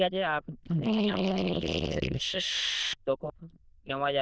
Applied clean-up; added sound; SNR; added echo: neural diffusion model UNIVERSE++.